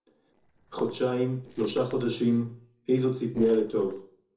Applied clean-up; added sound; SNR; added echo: neural separator model SepFormer DNS4.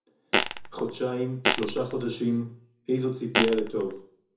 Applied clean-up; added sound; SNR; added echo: none; Fart; -1 dB; reverberation time 0.6 s.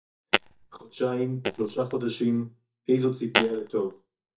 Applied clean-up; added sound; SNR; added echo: neural mask model DeepFilterNet 3.